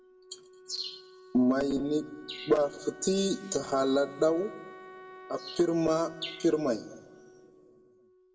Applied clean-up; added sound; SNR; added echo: none; Wind instrument, woodwind instrument; 19 dB; reverberation time 1.1 s.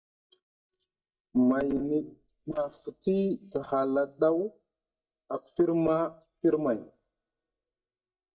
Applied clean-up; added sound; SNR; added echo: neural mask model DeepFilterNet 3.